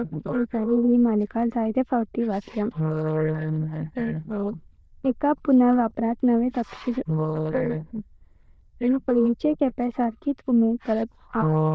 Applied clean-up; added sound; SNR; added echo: neural diffusion model UNIVERSE++.